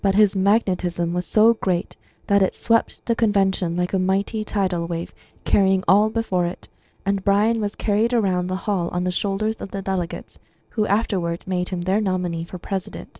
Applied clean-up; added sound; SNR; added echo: neural separator model SepFormer DNS4.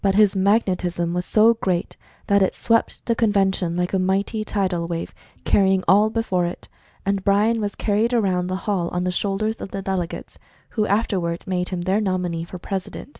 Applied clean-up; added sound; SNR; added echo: none; none; none; none.